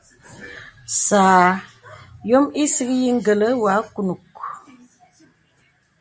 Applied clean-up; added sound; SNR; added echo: none; none; none; none.